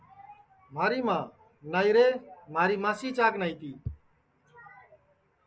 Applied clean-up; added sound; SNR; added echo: none; none; none; none.